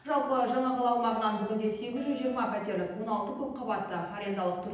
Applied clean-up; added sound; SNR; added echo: none; Alarm; 17 dB; reverberation time 0.9 s.